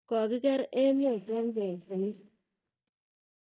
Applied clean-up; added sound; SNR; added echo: neural mask model DeepFilterNet 3.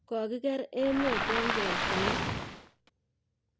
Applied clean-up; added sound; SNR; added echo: none; Waves, surf; -2 dB; none.